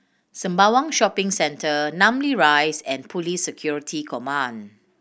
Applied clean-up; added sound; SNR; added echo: none; none; none; none.